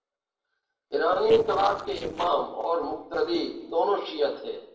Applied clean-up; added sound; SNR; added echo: neural separator model SepFormer DNS4.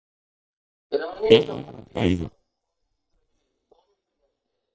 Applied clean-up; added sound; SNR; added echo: neural mask model DeepFilterNet 3.